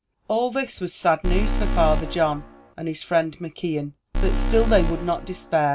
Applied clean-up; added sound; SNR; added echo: none; Alarm; -1 dB; none.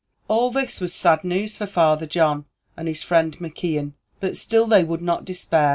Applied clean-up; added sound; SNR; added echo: none; none; none; none.